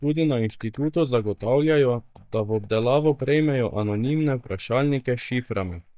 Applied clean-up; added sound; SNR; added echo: neural mask model DeepFilterNet 3.